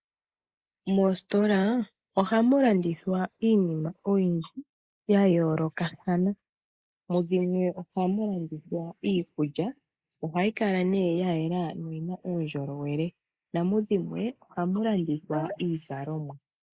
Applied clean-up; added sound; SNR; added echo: neural mask model Resemble Enhance denoiser.